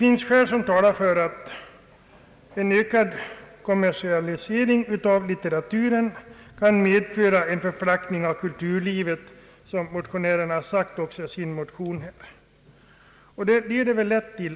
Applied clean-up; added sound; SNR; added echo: none; none; none; none.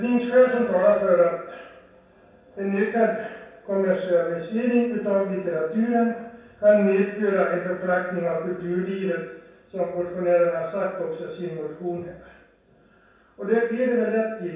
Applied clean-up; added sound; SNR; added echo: none; none; none; reverberation time 0.7 s.